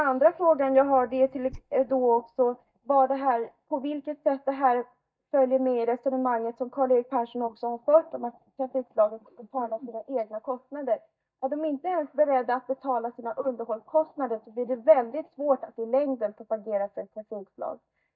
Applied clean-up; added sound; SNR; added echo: neural mask model DeepFilterNet 3.